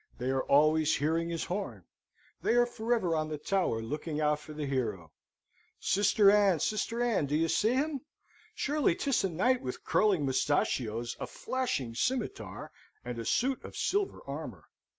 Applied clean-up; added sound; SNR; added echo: none; none; none; none.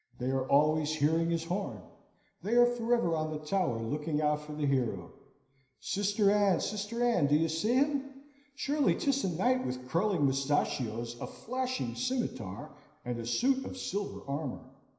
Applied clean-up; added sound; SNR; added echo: none; none; none; reverberation time 0.9 s.